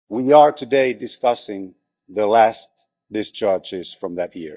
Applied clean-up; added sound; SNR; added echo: neural mask model DeepFilterNet 3.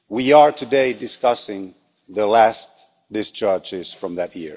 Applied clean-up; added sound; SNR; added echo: none; none; none; none.